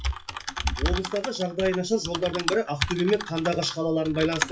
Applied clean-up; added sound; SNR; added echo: classical method WPE with log-MMSE.